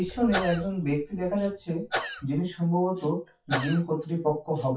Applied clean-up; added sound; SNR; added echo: classical method WPE with log-MMSE.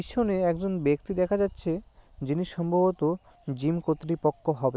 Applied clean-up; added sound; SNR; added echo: none; none; none; none.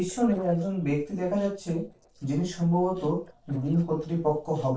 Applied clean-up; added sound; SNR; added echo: neural separator model SepFormer DNS4.